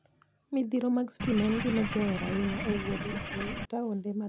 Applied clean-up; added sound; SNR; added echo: none; Engine / Boat, Water vehicle; 4 dB; none.